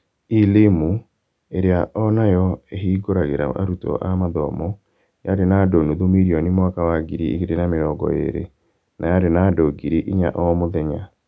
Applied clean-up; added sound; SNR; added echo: none; none; none; none.